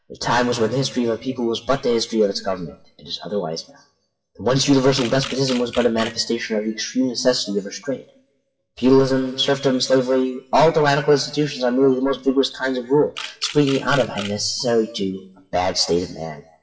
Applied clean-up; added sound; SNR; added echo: classical method WPE with log-MMSE.